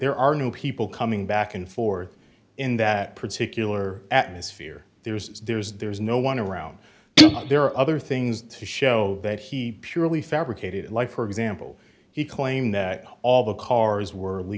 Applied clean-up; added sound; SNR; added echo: none; Guitar; -5 dB; none.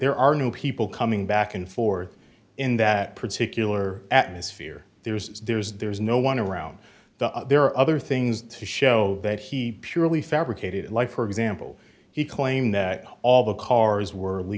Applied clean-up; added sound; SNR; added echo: none; none; none; none.